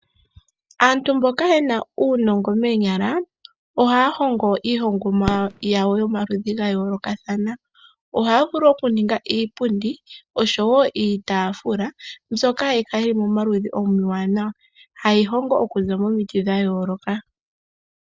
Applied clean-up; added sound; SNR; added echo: neural separator model SepFormer DNS4.